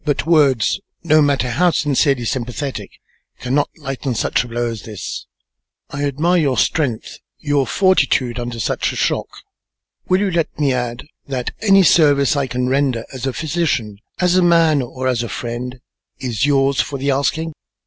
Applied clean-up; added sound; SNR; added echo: none; none; none; none.